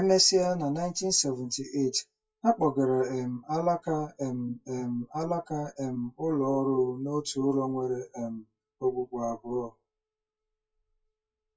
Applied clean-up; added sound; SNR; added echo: classical method WPE with log-MMSE.